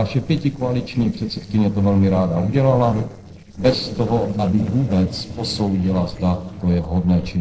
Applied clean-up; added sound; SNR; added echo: neural separator model SepFormer DNS4.